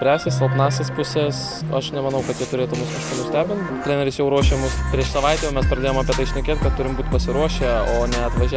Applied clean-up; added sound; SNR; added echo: none; Writing; 15 dB; none.